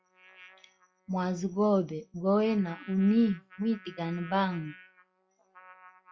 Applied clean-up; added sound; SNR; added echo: classical method log-MMSE.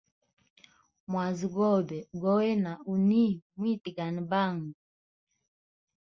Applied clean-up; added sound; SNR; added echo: none; none; none; none.